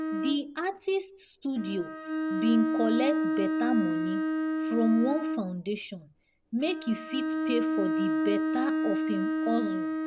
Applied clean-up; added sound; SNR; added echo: none; Bowed string instrument; -1 dB; none.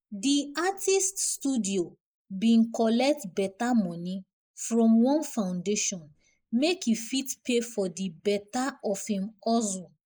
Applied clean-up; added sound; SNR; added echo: neural mask model Resemble Enhance denoiser.